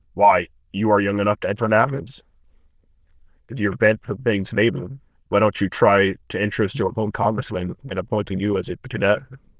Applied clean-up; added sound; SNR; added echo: neural diffusion model UNIVERSE++.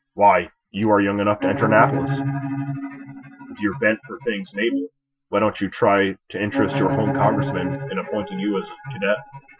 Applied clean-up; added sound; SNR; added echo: classical method Wiener filter.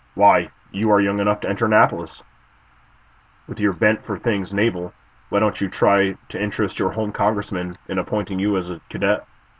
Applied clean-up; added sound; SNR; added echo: none; none; none; none.